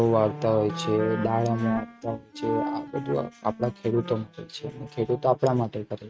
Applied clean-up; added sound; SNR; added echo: neural mask model RNNoise.